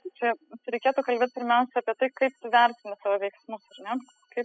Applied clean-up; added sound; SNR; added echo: classical method spectral subtraction.